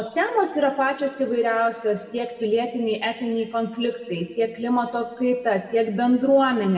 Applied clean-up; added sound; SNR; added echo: none; none; none; reverberation time 1.5 s.